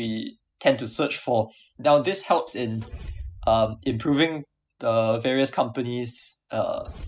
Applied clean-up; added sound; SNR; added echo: classical method spectral subtraction.